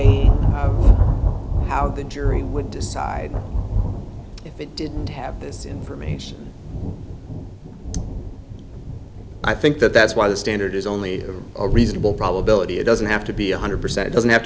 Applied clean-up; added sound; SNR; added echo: none; Thunder; 0 dB; none.